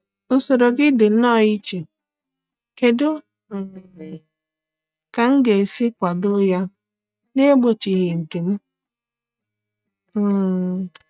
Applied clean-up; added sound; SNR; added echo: neural mask model DeepFilterNet 3.